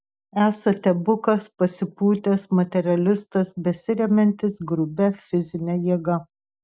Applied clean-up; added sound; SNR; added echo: none; none; none; none.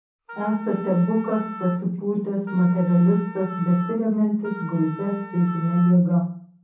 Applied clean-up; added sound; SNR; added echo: none; Wind instrument, woodwind instrument; 16 dB; reverberation time 0.6 s.